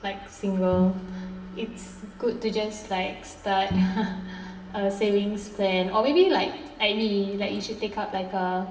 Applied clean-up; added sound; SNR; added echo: none; Bowed string instrument; 7 dB; reverberation time 1.1 s.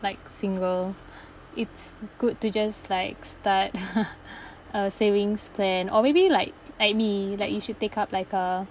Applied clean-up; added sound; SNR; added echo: none; none; none; none.